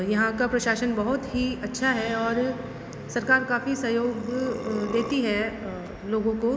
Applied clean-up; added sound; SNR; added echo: none; Burping, eructation; 12 dB; none.